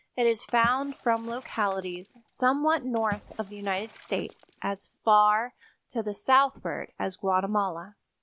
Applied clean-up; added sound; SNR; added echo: none; Water / Splash, splatter; 18 dB; none.